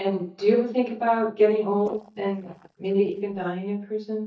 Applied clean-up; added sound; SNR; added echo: neural mask model DeepFilterNet 3.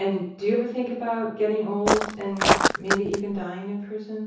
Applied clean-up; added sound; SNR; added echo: none; Walk, footsteps; -4 dB; reverberation time 0.6 s.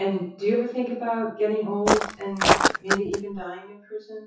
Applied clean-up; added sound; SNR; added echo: classical method WPE with log-MMSE.